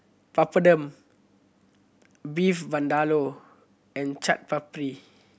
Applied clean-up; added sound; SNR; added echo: none; none; none; none.